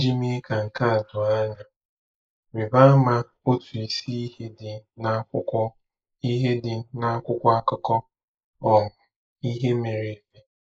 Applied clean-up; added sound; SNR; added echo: neural mask model Resemble Enhance denoiser.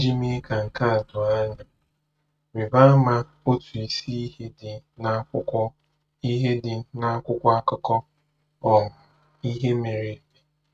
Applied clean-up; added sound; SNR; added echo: neural mask model RNNoise.